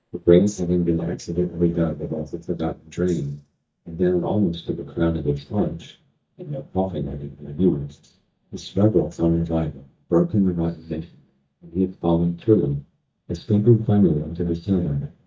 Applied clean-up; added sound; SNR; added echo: neural mask model DeepFilterNet 3.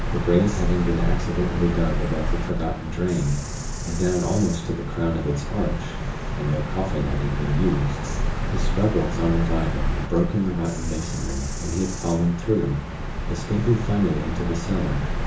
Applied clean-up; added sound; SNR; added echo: none; Bird vocalization, bird call, bird song; 2 dB; reverberation time 0.7 s.